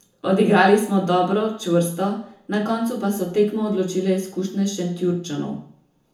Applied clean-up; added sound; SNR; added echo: none; none; none; reverberation time 0.7 s.